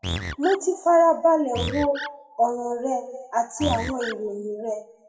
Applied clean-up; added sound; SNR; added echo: classical method WPE with log-MMSE.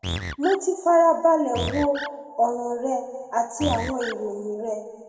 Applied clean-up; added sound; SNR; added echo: none; Animal; 9 dB; reverberation time 1.8 s.